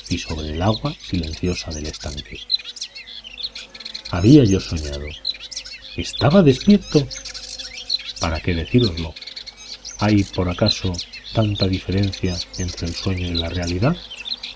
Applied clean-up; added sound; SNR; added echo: none; Bird vocalization, bird call, bird song; 11 dB; none.